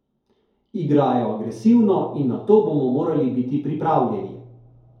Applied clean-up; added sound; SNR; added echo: none; none; none; reverberation time 2.3 s.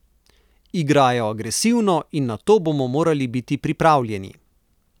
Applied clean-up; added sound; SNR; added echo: none; none; none; none.